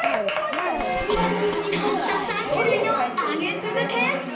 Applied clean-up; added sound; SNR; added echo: none; Cough; 11 dB; reverberation time 0.6 s.